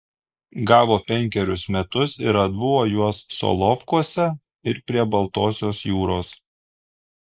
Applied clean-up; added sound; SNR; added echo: neural mask model Resemble Enhance denoiser.